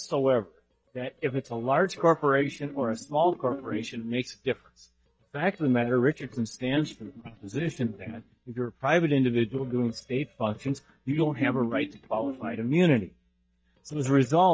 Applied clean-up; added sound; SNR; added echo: neural mask model DeepFilterNet 3.